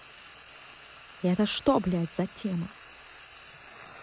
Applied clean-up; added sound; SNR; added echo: none; Frying (food); 18 dB; none.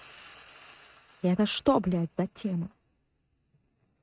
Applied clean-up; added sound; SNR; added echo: neural mask model RNNoise.